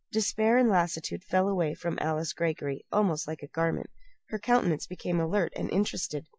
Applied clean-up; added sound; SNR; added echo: none; none; none; none.